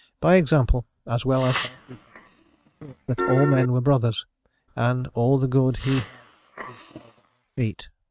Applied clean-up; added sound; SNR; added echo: neural mask model RNNoise.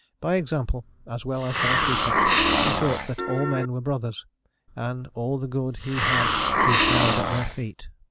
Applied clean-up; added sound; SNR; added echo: none; Hiss + Piano; -4 dB; none.